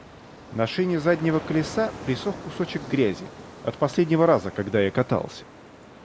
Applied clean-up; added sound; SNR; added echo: none; Ocean; 15 dB; none.